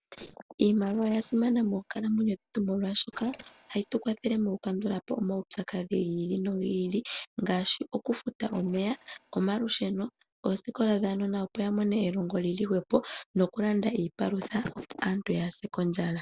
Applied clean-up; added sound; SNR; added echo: neural separator model SepFormer DNS4.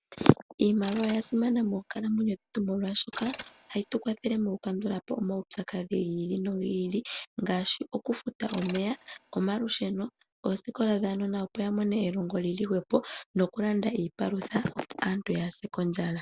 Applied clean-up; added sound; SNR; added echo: none; Mechanisms; 17 dB; none.